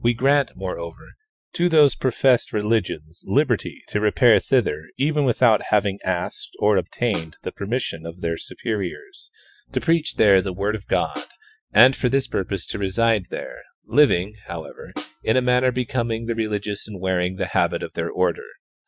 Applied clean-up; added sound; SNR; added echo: classical method Wiener filter.